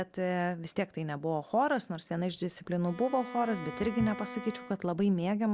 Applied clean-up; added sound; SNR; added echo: none; Bowed string instrument; 14 dB; none.